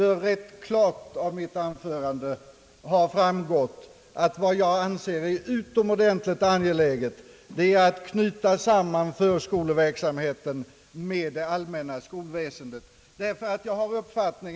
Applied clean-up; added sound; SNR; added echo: none; none; none; none.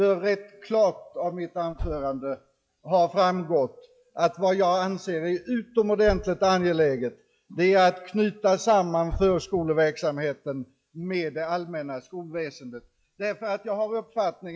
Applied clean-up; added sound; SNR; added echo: classical method log-MMSE.